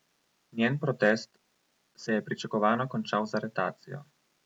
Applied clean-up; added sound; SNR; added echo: none; none; none; none.